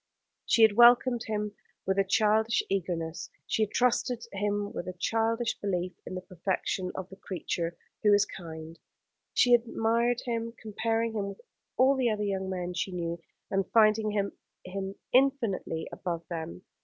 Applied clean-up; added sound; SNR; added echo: none; none; none; none.